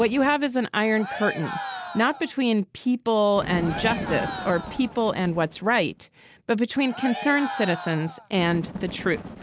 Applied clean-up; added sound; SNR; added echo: none; Bird + Cheering; 11 dB; none.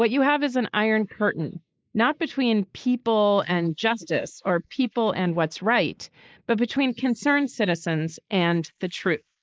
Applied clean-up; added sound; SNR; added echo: neural mask model Resemble Enhance denoiser.